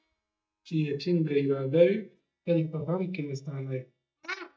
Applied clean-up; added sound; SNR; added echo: neural mask model DeepFilterNet 3.